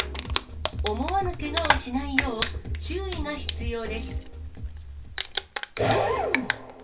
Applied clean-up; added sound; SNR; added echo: none; Crumpling, crinkling; 4 dB; reverberation time 0.2 s.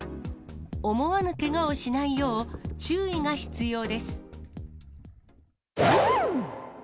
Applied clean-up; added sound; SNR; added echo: none; none; none; none.